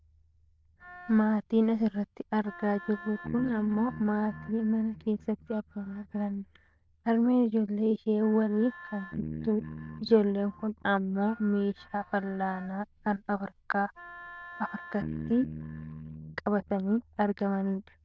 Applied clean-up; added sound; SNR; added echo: neural diffusion model UNIVERSE++.